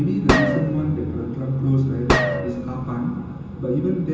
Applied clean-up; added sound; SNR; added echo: none; Gunshot, gunfire; 2 dB; reverberation time 0.2 s.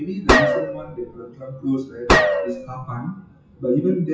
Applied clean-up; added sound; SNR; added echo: classical method WPE with log-MMSE.